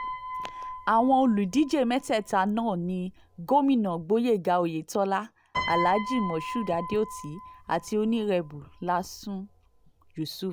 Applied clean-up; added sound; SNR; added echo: none; Piano; 12 dB; none.